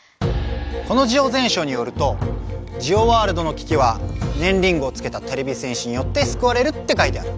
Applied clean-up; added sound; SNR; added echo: none; none; none; none.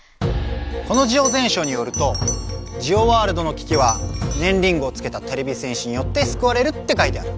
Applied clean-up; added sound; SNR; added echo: none; Bell; 14 dB; none.